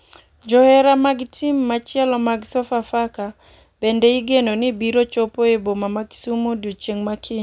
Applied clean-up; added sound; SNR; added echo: none; none; none; none.